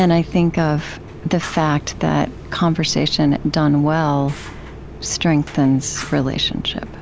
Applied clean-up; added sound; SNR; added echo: none; Fire; 14 dB; none.